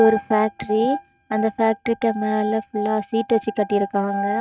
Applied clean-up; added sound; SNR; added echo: neural mask model RNNoise.